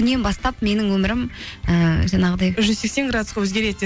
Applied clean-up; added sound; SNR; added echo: none; none; none; none.